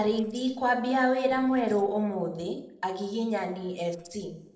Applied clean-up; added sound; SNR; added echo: neural separator model SepFormer DNS4.